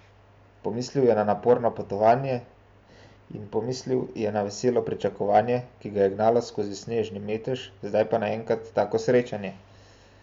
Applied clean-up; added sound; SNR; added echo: none; none; none; none.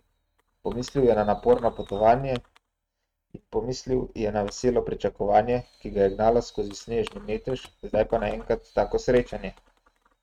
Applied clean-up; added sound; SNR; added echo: neural mask model RNNoise.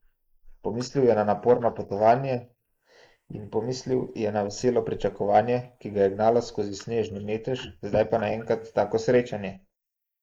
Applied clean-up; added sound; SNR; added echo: neural mask model Resemble Enhance denoiser.